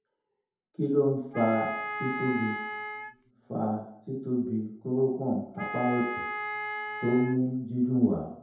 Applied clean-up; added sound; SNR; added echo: none; Wind instrument, woodwind instrument; 6 dB; reverberation time 0.8 s.